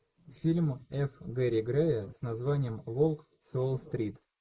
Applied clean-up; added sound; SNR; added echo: neural mask model Resemble Enhance denoiser.